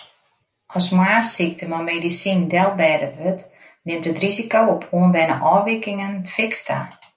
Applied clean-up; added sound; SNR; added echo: none; none; none; none.